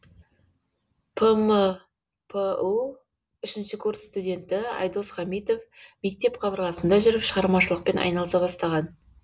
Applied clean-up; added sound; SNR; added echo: none; none; none; none.